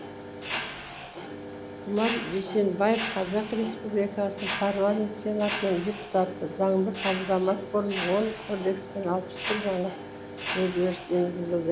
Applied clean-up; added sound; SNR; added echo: none; Mechanisms; 8 dB; none.